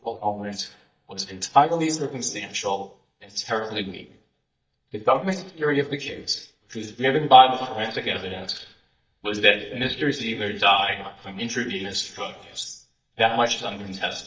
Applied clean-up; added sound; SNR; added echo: neural mask model DeepFilterNet 3.